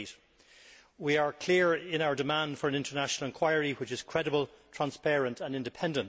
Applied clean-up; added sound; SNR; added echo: none; none; none; none.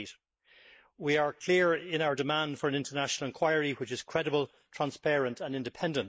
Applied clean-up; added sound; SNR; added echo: neural mask model Resemble Enhance denoiser.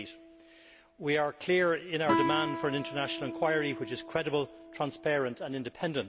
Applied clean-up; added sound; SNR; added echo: none; Guitar; 6 dB; none.